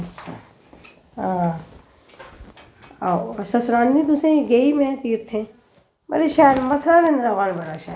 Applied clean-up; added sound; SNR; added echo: none; none; none; none.